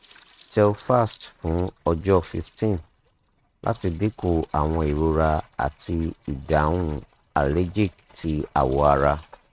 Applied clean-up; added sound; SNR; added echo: neural mask model RNNoise.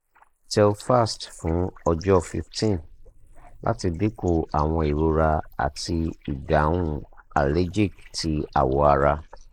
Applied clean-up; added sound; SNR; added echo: neural mask model Resemble Enhance denoiser.